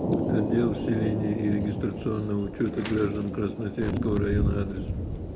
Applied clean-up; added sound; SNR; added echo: none; Thunder; 1 dB; none.